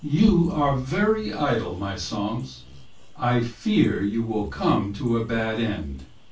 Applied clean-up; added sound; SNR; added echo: none; Bird vocalization, bird call, bird song; 17 dB; reverberation time 0.2 s.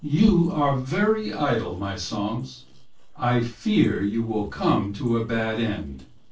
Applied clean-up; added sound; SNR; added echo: neural separator model SepFormer DNS4.